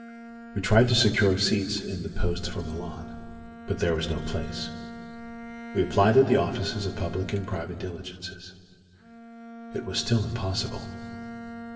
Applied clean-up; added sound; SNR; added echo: none; Bowed string instrument; 15 dB; reverberation time 2.7 s.